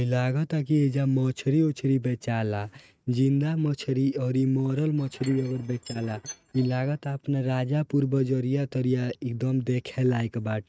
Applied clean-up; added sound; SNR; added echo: neural mask model RNNoise.